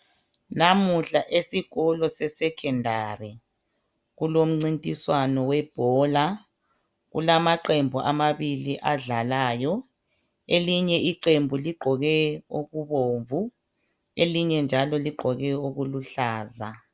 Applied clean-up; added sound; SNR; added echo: none; none; none; none.